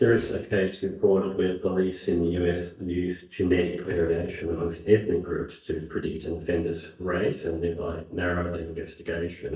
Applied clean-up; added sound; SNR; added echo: neural mask model DeepFilterNet 3.